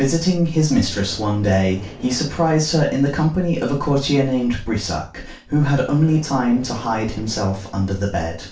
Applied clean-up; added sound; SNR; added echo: none; Car; 19 dB; reverberation time 0.3 s.